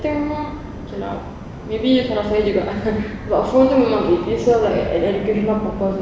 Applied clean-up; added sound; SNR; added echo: none; none; none; none.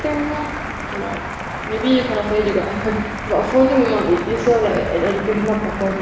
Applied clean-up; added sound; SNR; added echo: none; Applause; 10 dB; none.